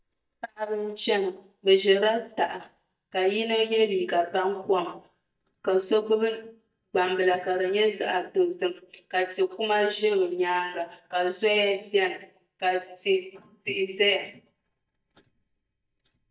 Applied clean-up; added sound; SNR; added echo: neural mask model DeepFilterNet 3.